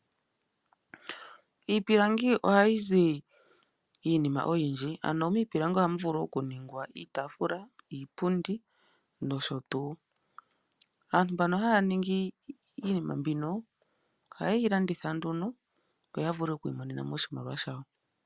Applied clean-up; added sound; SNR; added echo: none; none; none; none.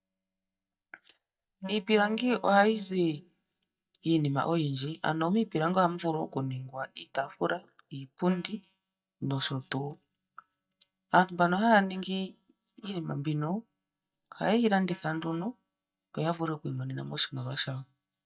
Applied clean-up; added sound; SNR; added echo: neural mask model DeepFilterNet 3.